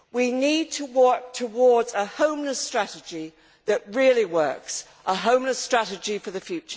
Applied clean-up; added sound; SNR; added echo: none; none; none; none.